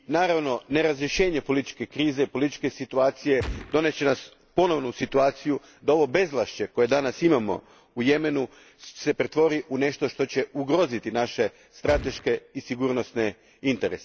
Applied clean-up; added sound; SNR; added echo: none; Gunshot, gunfire; 9 dB; none.